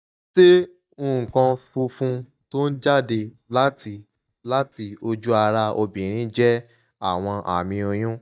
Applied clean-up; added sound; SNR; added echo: neural mask model DeepFilterNet 3.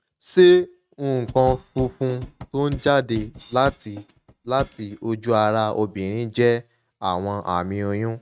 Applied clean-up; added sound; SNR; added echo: neural mask model RNNoise.